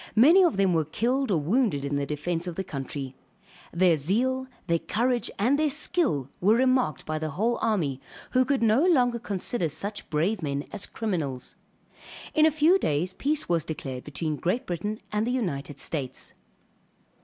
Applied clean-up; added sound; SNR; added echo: none; none; none; none.